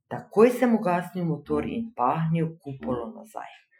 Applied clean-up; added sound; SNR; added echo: classical method Wiener filter.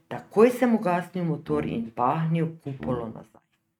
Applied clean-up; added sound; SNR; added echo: neural mask model RNNoise.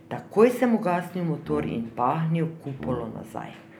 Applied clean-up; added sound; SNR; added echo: none; Brass instrument; 12 dB; none.